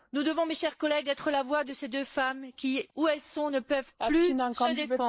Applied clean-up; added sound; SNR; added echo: neural mask model Resemble Enhance denoiser.